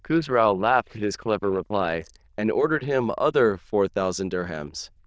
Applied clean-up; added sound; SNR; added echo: neural diffusion model UNIVERSE++.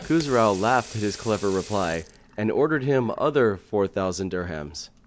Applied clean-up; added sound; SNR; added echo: none; Sink (filling or washing) / Water tap, faucet; 20 dB; none.